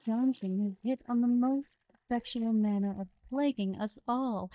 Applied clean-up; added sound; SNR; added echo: neural mask model DeepFilterNet 3.